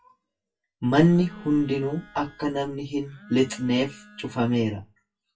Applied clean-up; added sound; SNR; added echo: classical method WPE with log-MMSE.